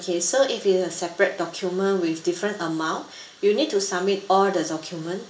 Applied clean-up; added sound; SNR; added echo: none; none; none; reverberation time 0.4 s.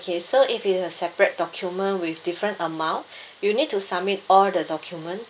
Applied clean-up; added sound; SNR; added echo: none; none; none; none.